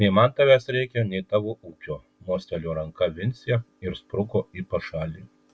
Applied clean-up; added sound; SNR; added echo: none; none; none; none.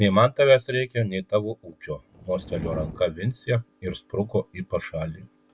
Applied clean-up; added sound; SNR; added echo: none; Fire; 13 dB; none.